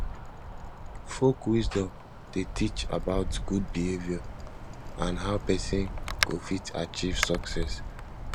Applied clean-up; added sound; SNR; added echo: none; Wind; 3 dB; none.